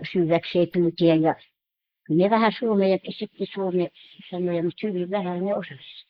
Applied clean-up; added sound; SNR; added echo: neural mask model Resemble Enhance denoiser.